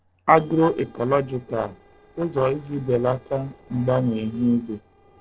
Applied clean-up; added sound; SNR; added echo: neural separator model SepFormer DNS4.